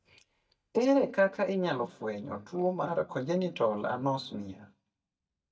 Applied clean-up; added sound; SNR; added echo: neural mask model DeepFilterNet 3.